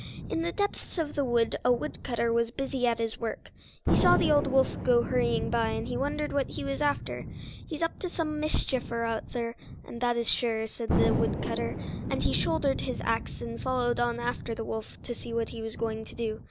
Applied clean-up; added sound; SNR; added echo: none; Thunder; 5 dB; none.